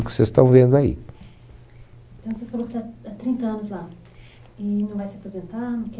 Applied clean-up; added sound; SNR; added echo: none; none; none; none.